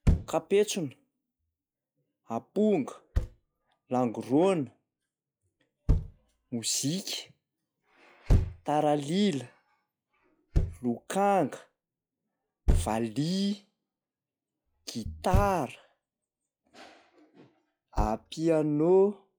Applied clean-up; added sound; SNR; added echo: classical method log-MMSE.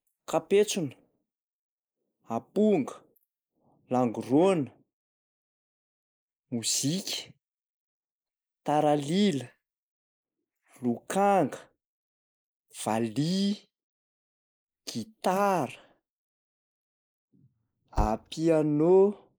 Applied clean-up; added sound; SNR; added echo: neural mask model Resemble Enhance denoiser.